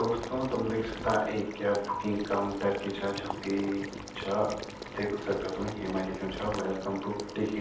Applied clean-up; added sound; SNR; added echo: none; Water / Liquid; 10 dB; reverberation time 0.8 s.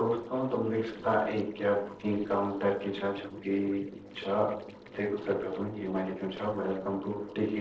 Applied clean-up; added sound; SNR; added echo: neural separator model SepFormer DNS4.